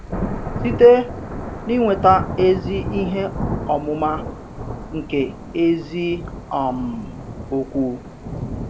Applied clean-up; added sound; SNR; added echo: none; Thunder / Rain; 8 dB; none.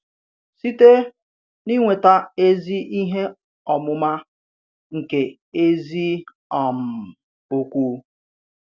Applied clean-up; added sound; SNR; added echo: none; none; none; none.